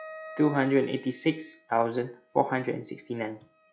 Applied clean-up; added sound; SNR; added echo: classical method log-MMSE.